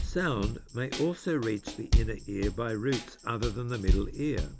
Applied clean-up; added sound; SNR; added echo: none; Drum kit; 0 dB; none.